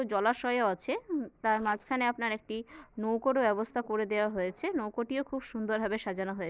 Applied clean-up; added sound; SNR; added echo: neural separator model SepFormer DNS4.